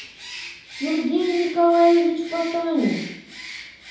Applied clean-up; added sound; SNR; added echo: none; Bird; 15 dB; reverberation time 0.9 s.